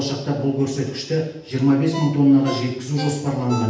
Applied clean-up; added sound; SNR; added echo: none; Ringtone; 16 dB; reverberation time 0.9 s.